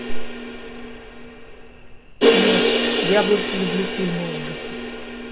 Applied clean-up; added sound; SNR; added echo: none; Crash cymbal; -2 dB; none.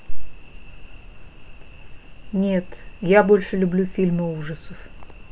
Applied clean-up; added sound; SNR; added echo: none; none; none; none.